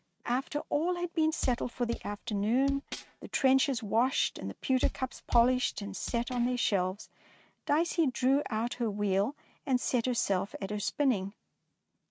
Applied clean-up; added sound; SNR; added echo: neural mask model RNNoise.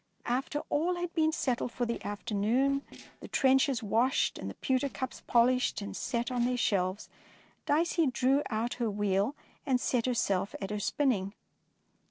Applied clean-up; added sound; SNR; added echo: neural separator model SepFormer DNS4.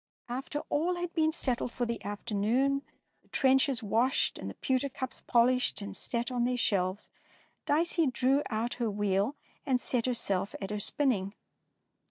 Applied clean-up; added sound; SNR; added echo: neural mask model DeepFilterNet 3.